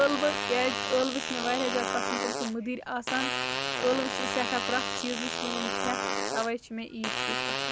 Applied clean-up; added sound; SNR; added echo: none; Fart; 0 dB; none.